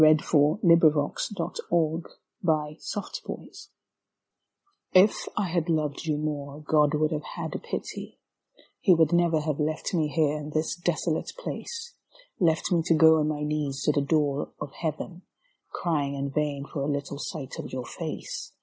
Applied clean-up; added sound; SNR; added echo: none; none; none; none.